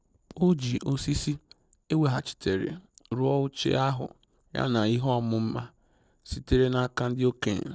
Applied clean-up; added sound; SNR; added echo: none; none; none; none.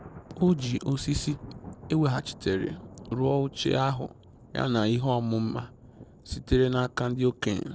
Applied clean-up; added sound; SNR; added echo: none; Thunder; 18 dB; none.